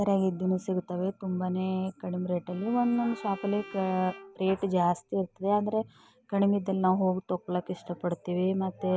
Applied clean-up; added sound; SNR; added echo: none; Bowed string instrument; 20 dB; none.